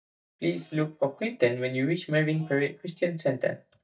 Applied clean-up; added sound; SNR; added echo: neural mask model DeepFilterNet 3.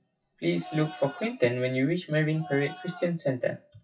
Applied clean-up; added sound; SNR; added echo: classical method WPE with log-MMSE.